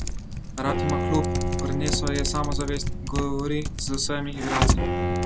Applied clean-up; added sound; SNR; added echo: none; Typing + Bowed string instrument; -4 dB; none.